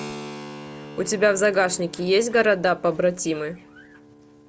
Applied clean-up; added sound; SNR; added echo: none; Keyboard (musical); 16 dB; none.